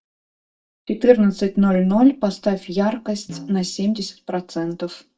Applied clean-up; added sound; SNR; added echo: neural mask model DeepFilterNet 3.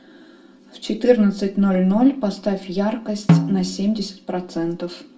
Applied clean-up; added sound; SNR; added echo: none; Snare drum; 1 dB; reverberation time 0.2 s.